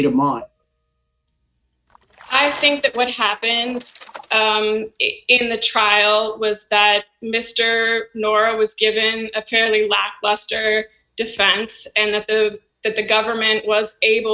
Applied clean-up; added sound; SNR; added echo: neural mask model RNNoise.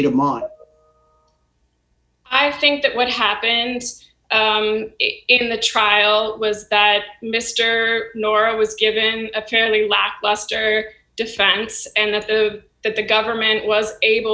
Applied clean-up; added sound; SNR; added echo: none; none; none; none.